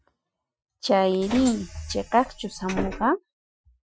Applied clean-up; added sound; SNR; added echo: classical method Wiener filter.